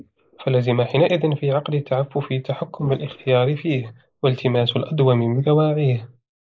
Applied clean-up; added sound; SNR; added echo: neural mask model Resemble Enhance denoiser.